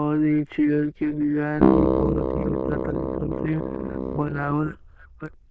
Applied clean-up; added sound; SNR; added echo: neural diffusion model UNIVERSE++.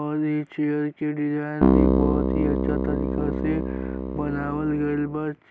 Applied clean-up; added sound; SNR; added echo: none; Keyboard (musical); -3 dB; none.